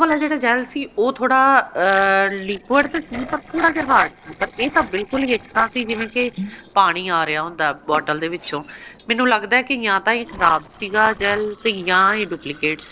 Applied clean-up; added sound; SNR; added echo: neural separator model SepFormer DNS4.